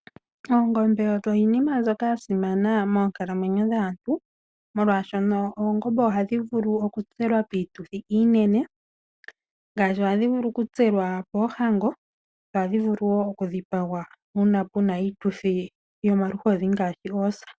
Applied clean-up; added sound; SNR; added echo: none; none; none; none.